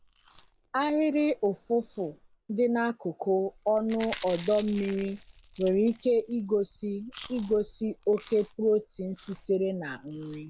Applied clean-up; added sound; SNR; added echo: none; Chewing, mastication; 19 dB; none.